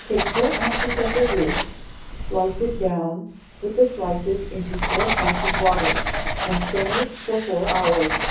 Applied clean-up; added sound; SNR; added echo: none; Writing; 1 dB; reverberation time 0.6 s.